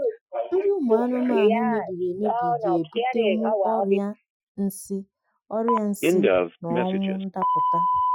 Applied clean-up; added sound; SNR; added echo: classical method Wiener filter.